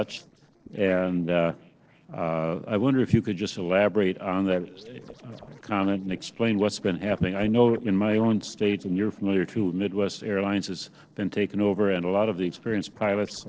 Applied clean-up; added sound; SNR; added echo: neural separator model SepFormer DNS4.